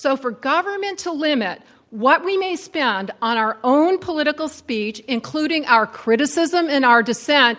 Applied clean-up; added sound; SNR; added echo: none; none; none; none.